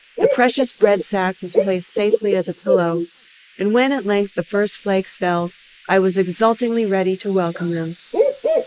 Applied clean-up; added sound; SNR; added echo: neural mask model Resemble Enhance denoiser.